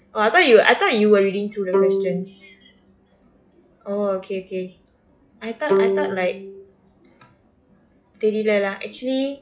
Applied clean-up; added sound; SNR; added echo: classical method log-MMSE.